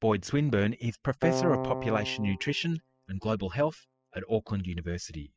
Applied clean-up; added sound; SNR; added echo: classical method spectral subtraction.